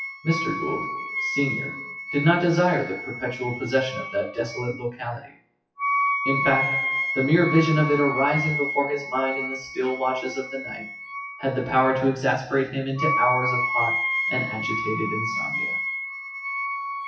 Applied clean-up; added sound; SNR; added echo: classical method WPE with log-MMSE.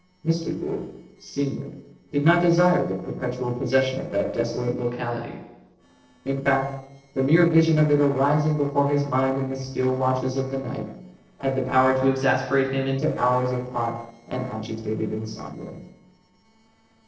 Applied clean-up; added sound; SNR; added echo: neural separator model SepFormer DNS4.